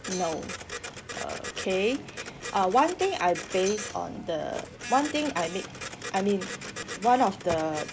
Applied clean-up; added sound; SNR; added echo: none; Printer + Tambourine; 10 dB; none.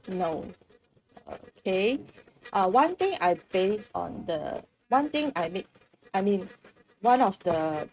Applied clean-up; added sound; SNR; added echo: neural mask model RNNoise.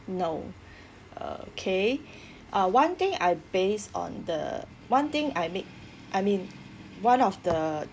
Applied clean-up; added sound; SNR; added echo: none; none; none; none.